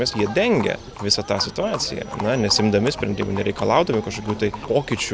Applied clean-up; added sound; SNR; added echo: none; Livestock, farm animals, working animals; 14 dB; none.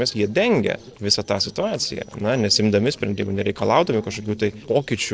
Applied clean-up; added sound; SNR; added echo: neural separator model SepFormer DNS4.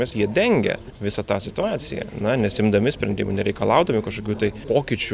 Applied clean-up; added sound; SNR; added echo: none; none; none; none.